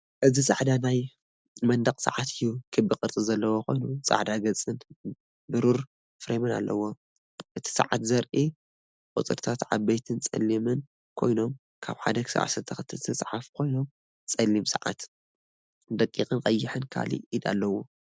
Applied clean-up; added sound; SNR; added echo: none; none; none; none.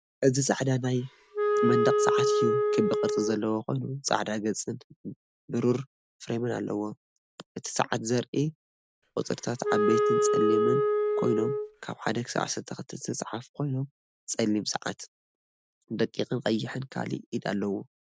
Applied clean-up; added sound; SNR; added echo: none; Wind instrument, woodwind instrument; -4 dB; none.